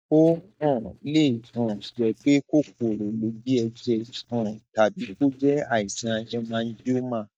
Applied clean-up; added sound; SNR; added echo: neural mask model DeepFilterNet 3.